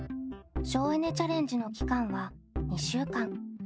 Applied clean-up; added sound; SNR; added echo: none; none; none; none.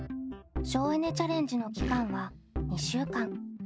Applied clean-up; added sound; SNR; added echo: none; Fart; 12 dB; none.